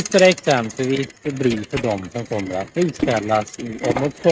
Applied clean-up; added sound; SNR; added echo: neural mask model RNNoise.